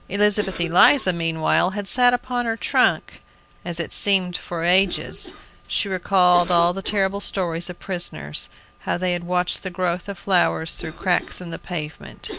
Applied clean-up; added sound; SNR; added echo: none; Cough; 19 dB; none.